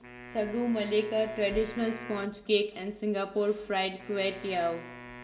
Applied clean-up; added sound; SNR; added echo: none; Wind instrument, woodwind instrument; 16 dB; reverberation time 0.6 s.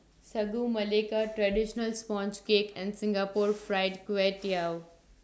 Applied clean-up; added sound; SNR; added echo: none; none; none; none.